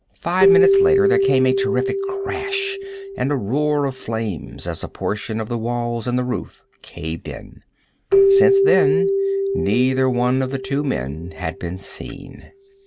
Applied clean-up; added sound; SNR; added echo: none; Keyboard (musical); -2 dB; none.